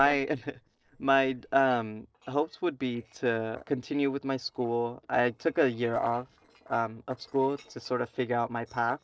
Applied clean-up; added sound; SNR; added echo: neural separator model SepFormer DNS4.